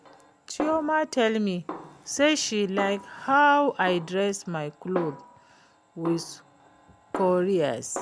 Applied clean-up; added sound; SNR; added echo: none; Snare drum; 14 dB; none.